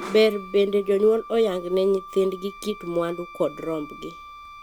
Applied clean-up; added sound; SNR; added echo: none; Wind instrument, woodwind instrument; 18 dB; none.